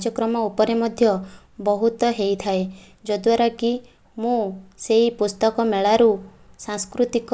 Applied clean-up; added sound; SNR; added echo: none; none; none; none.